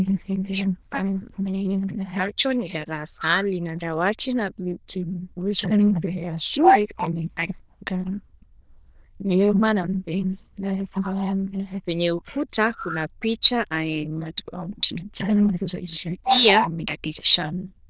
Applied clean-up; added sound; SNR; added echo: neural diffusion model UNIVERSE++.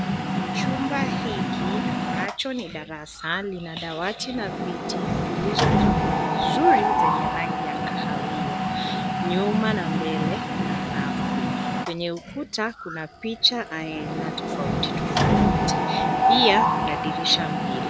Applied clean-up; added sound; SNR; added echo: none; Mechanisms; -5 dB; none.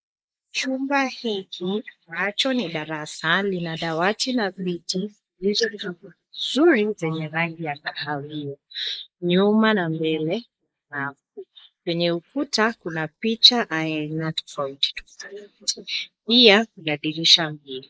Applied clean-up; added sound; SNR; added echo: neural mask model Resemble Enhance denoiser.